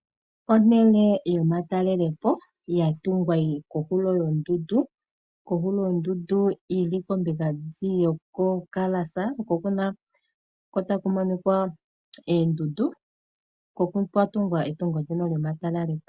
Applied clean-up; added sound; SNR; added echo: none; none; none; none.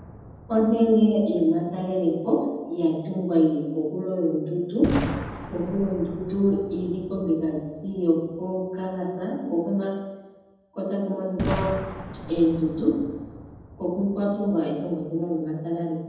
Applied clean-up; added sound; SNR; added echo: none; Boom; 13 dB; reverberation time 1.1 s.